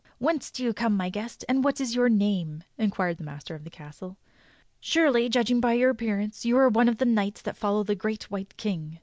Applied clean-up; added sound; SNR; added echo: none; none; none; none.